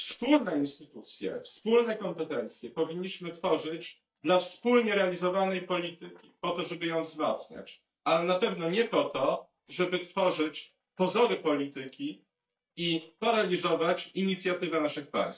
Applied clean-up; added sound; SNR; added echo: neural mask model DeepFilterNet 3.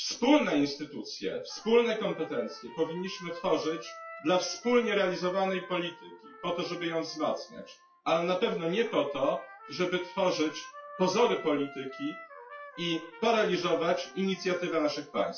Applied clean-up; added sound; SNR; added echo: classical method WPE with log-MMSE.